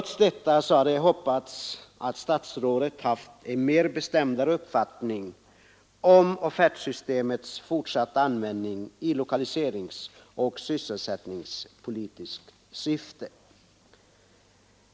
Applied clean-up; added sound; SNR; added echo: none; none; none; none.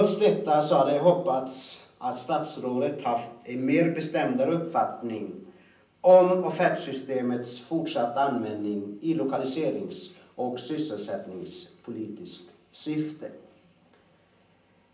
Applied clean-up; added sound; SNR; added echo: none; none; none; reverberation time 0.6 s.